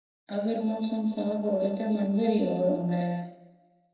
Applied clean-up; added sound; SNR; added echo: neural separator model SepFormer DNS4.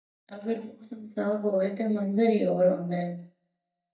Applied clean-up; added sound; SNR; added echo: neural mask model DeepFilterNet 3.